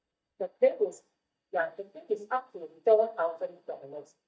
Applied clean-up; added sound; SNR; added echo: neural mask model DeepFilterNet 3.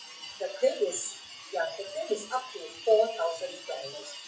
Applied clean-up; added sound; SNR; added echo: classical method WPE with log-MMSE.